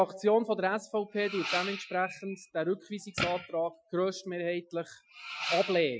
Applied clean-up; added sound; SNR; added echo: classical method Wiener filter.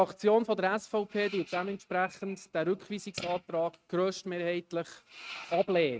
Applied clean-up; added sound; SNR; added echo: neural mask model RNNoise.